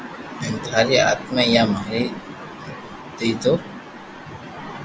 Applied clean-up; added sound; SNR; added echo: none; none; none; none.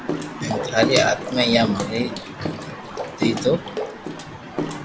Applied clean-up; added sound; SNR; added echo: none; Bathtub (filling or washing) / Water / Splash, splatter; 5 dB; none.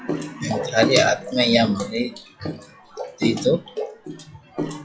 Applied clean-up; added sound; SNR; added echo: classical method log-MMSE.